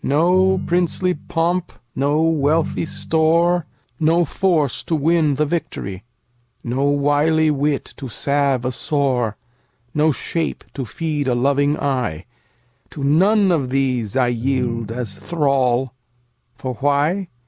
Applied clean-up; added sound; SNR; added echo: none; Ringtone; 11 dB; none.